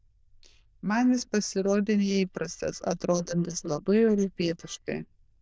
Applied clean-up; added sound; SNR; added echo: neural diffusion model UNIVERSE++.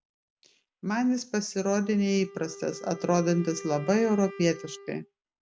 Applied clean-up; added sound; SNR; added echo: none; Wind instrument, woodwind instrument; 17 dB; none.